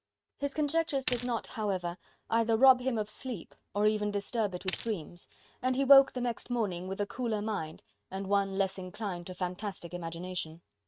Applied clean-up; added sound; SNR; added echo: neural mask model RNNoise.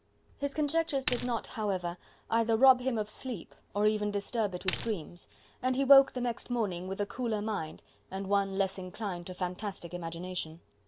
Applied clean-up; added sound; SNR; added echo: none; Coin (dropping); 5 dB; none.